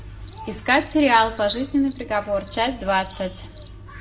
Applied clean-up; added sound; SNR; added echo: none; Cricket; 15 dB; reverberation time 0.4 s.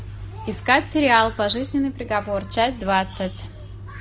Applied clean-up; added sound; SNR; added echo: none; none; none; none.